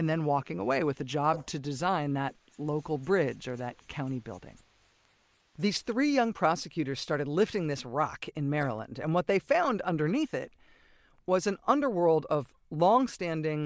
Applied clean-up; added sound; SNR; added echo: neural mask model Resemble Enhance denoiser.